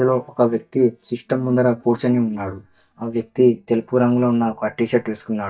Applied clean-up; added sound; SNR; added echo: neural mask model DeepFilterNet 3.